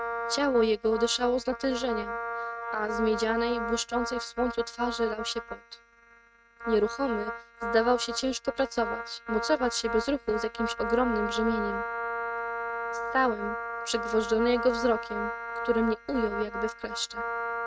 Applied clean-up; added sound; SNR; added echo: neural mask model RNNoise.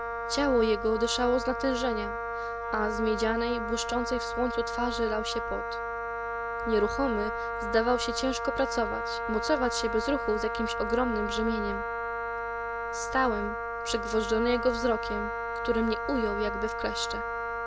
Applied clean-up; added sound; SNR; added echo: none; Wind instrument, woodwind instrument; 3 dB; none.